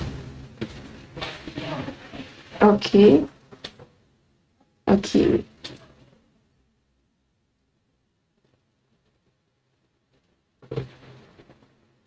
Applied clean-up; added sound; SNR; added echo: neural mask model RNNoise.